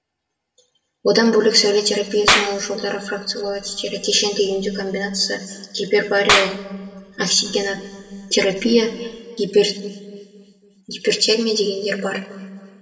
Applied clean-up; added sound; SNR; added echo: none; Clapping; 5 dB; reverberation time 2.3 s.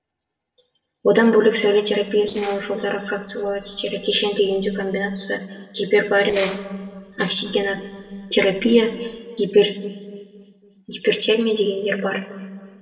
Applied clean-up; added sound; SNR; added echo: neural separator model SepFormer DNS4.